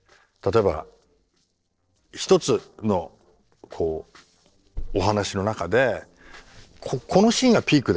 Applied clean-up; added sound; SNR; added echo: neural separator model SepFormer DNS4.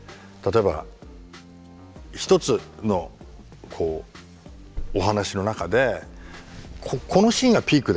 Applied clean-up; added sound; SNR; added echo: none; Wind; 18 dB; none.